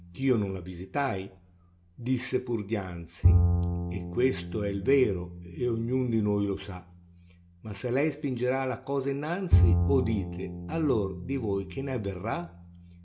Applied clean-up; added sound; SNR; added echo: none; Bowed string instrument; 1 dB; reverberation time 0.2 s.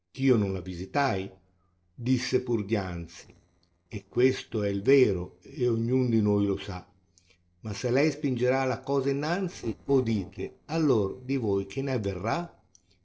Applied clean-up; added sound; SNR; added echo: neural separator model SepFormer DNS4.